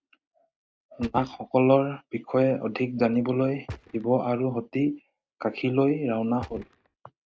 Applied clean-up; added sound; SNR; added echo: neural mask model RNNoise.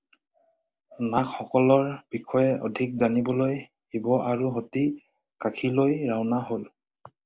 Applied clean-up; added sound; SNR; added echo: none; none; none; none.